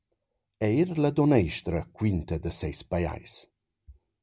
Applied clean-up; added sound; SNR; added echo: none; none; none; none.